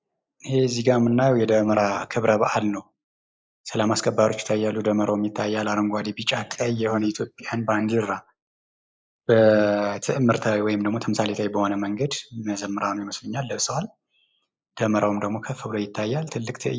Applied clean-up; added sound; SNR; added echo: neural mask model Resemble Enhance denoiser.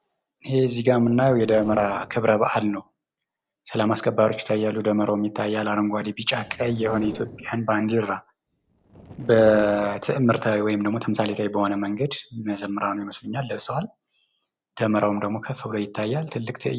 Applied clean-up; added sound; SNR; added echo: neural separator model SepFormer DNS4.